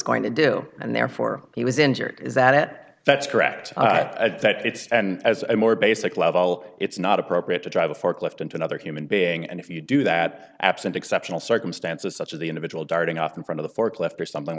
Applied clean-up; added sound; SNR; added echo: none; none; none; none.